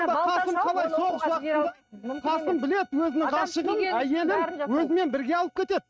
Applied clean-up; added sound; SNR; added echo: neural mask model RNNoise.